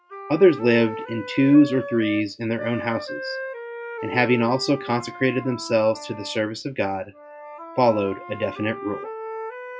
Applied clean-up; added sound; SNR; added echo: classical method log-MMSE.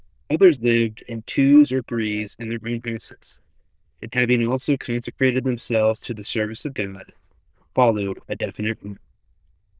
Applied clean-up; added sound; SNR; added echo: neural diffusion model UNIVERSE++.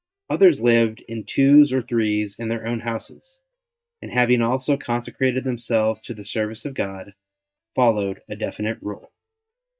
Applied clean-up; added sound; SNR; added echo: neural mask model DeepFilterNet 3.